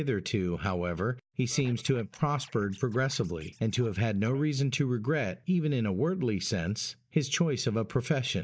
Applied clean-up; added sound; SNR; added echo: neural mask model DeepFilterNet 3.